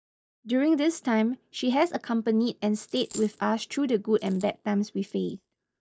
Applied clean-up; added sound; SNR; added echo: neural mask model DeepFilterNet 3.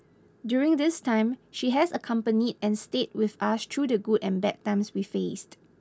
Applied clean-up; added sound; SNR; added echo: none; none; none; none.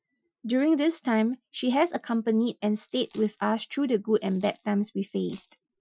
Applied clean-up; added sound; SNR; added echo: classical method Wiener filter.